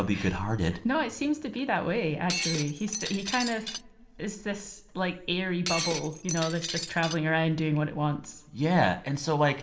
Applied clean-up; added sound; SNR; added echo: none; Shatter; 6 dB; reverberation time 0.7 s.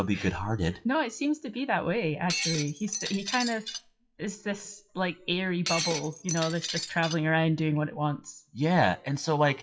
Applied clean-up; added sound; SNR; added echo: classical method WPE with log-MMSE.